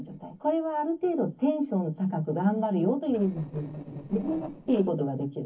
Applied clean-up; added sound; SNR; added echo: neural separator model SepFormer DNS4.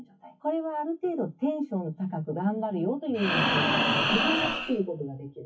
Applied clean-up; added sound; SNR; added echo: classical method WPE with log-MMSE.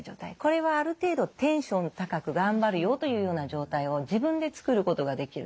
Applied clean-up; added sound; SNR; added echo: none; none; none; none.